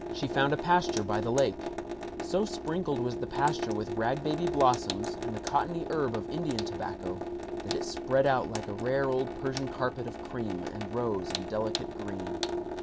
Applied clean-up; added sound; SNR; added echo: none; Sink (filling or washing) / Water tap, faucet; 4 dB; none.